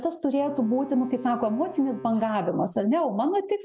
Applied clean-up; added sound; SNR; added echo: none; Bowed string instrument; 19 dB; none.